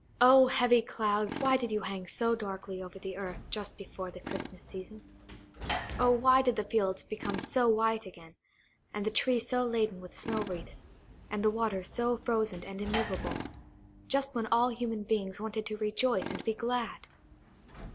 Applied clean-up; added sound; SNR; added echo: none; Sliding door / Slam + Tools; 12 dB; none.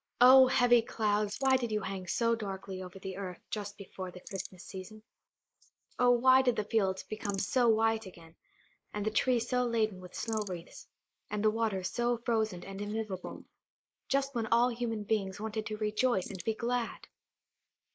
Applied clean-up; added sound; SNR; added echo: neural mask model Resemble Enhance denoiser.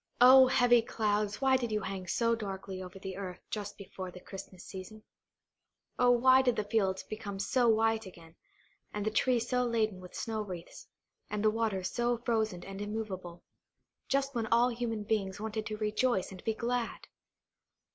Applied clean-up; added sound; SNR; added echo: none; none; none; none.